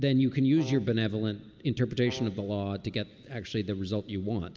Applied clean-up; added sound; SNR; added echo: none; Brass instrument; 16 dB; none.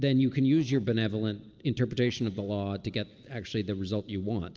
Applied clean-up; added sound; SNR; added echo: neural separator model SepFormer DNS4.